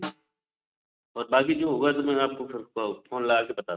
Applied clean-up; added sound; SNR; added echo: neural mask model RNNoise.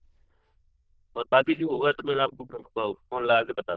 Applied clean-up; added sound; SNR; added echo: neural diffusion model UNIVERSE++.